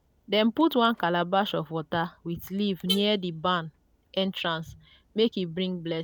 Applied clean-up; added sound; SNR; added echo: none; Alarm / Car; 17 dB; none.